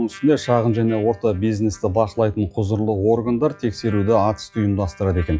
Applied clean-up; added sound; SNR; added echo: classical method log-MMSE.